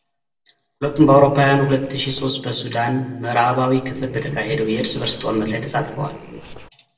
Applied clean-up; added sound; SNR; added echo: neural separator model SepFormer DNS4.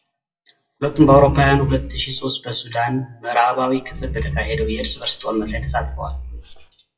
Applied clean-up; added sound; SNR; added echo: classical method WPE with log-MMSE.